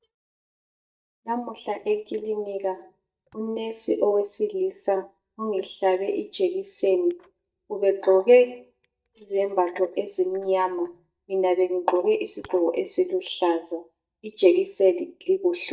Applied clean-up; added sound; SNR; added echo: neural mask model DeepFilterNet 3.